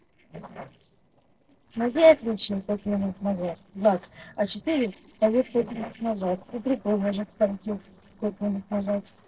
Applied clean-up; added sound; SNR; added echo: neural separator model SepFormer DNS4.